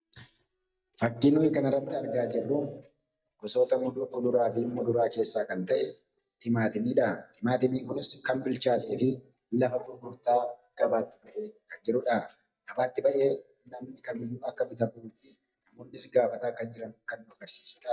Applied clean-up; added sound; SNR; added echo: neural mask model DeepFilterNet 3.